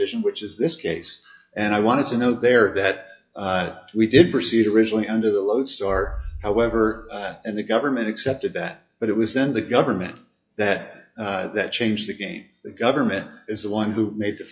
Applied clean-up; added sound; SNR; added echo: classical method WPE with log-MMSE.